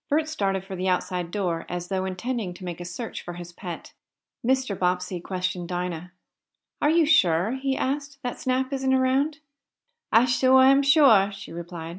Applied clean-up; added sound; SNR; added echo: none; none; none; none.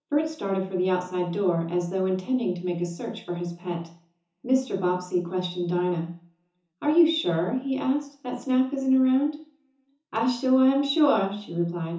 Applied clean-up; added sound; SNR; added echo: none; none; none; reverberation time 0.6 s.